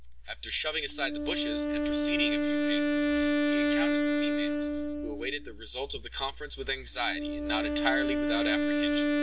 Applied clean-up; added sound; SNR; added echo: none; Wind instrument, woodwind instrument; -2 dB; none.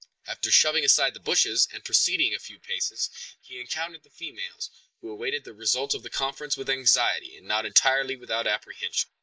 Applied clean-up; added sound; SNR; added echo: neural mask model Resemble Enhance denoiser.